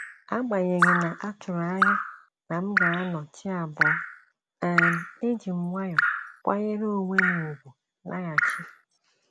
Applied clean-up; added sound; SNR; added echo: none; Drip; -1 dB; none.